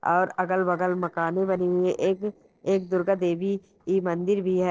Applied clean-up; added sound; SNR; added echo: neural separator model SepFormer DNS4.